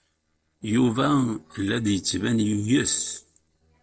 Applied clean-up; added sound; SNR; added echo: neural separator model SepFormer DNS4.